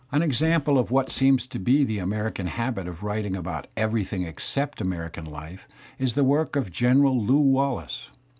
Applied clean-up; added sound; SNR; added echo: none; none; none; none.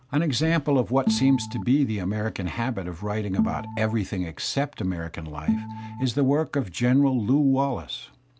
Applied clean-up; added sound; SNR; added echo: none; Organ; 6 dB; none.